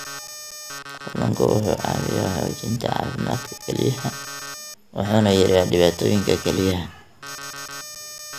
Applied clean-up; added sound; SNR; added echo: none; Alarm; 12 dB; none.